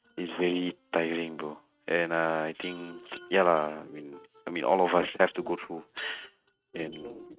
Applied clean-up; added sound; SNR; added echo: neural mask model RNNoise.